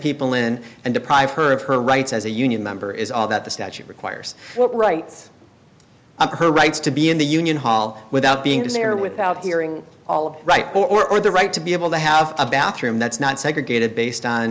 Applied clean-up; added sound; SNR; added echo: none; none; none; none.